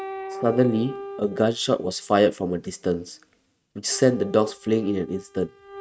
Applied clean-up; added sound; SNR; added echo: neural mask model RNNoise.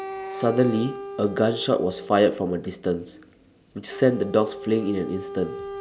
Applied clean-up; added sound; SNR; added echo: none; Wind instrument, woodwind instrument; 12 dB; none.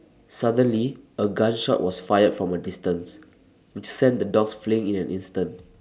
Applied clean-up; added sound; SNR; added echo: none; none; none; none.